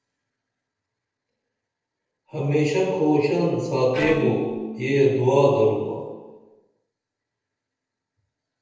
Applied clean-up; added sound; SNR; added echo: neural separator model SepFormer DNS4.